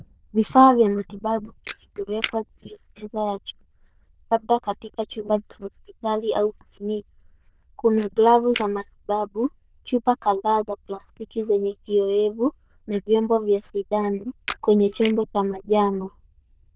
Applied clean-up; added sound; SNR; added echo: neural diffusion model UNIVERSE++.